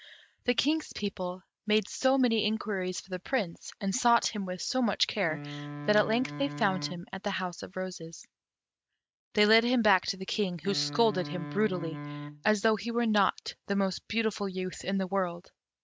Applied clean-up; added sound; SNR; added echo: neural mask model RNNoise.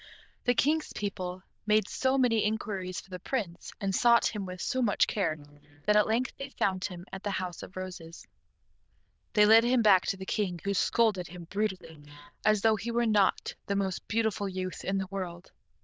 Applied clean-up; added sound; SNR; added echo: neural diffusion model UNIVERSE++.